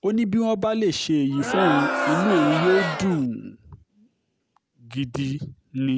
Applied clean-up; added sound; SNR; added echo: none; Crowd; 1 dB; none.